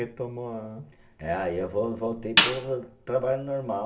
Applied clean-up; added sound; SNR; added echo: none; Snare drum; -4 dB; reverberation time 0.4 s.